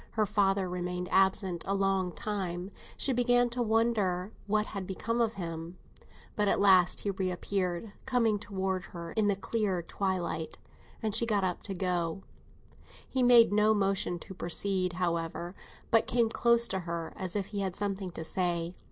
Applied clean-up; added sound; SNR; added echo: none; none; none; none.